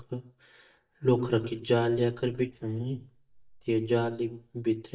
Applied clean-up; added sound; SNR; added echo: neural mask model DeepFilterNet 3.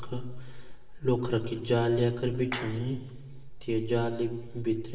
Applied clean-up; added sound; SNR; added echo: none; Clapping; 14 dB; reverberation time 1.4 s.